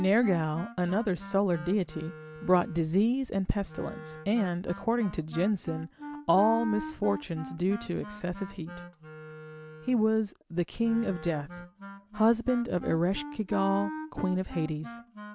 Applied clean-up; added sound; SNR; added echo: none; Wind instrument, woodwind instrument; 13 dB; none.